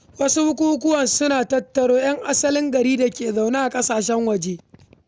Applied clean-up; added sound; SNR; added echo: none; none; none; none.